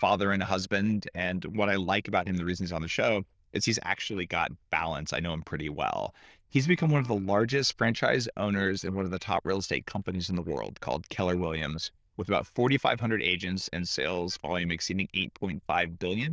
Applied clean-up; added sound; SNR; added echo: neural diffusion model UNIVERSE++.